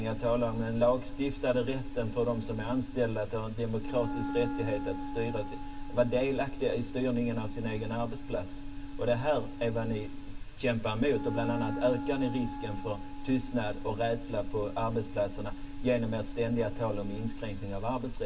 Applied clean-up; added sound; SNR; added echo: none; Wind instrument, woodwind instrument; 11 dB; reverberation time 0.2 s.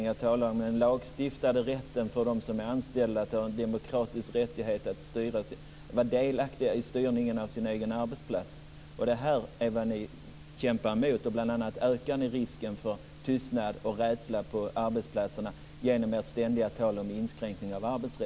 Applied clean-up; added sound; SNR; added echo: none; none; none; none.